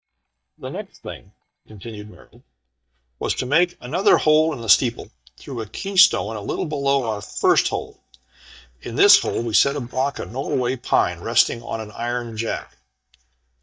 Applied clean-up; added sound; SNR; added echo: neural mask model DeepFilterNet 3.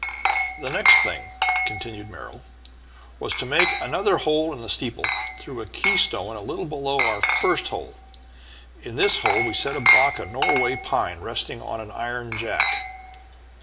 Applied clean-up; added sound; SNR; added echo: none; Glass; -1 dB; reverberation time 0.4 s.